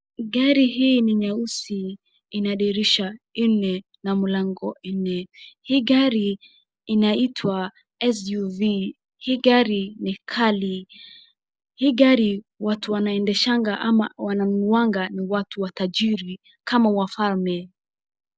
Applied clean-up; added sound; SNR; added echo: none; none; none; none.